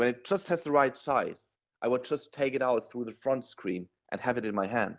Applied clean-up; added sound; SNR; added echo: none; none; none; none.